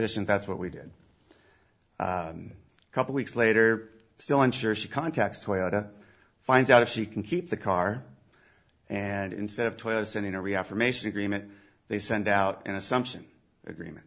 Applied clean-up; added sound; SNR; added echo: none; none; none; none.